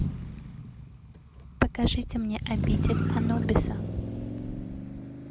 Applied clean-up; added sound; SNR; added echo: none; Motor vehicle (road); 1 dB; none.